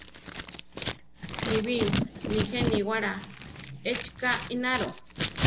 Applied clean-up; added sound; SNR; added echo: none; Scissors; 0 dB; none.